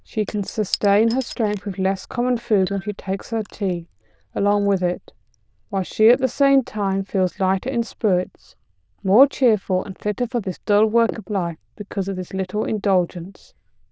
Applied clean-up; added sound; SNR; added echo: neural diffusion model UNIVERSE++.